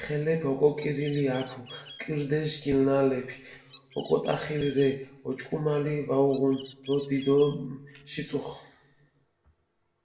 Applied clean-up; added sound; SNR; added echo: none; Bird; 20 dB; reverberation time 0.6 s.